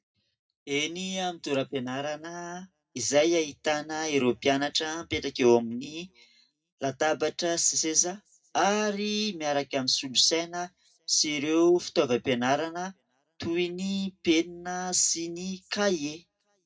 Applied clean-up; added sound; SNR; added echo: none; none; none; reverberation time 0.2 s.